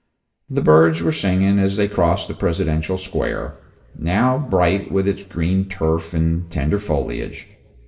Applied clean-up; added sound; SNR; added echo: none; none; none; reverberation time 1.6 s.